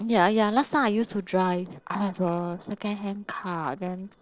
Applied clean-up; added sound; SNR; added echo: neural separator model SepFormer DNS4.